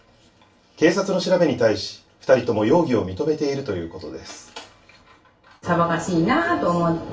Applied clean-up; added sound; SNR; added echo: none; none; none; reverberation time 0.3 s.